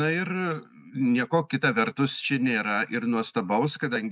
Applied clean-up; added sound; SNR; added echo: none; none; none; none.